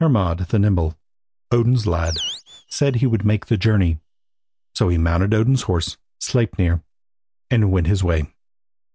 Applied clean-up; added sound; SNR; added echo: none; Animal; 16 dB; none.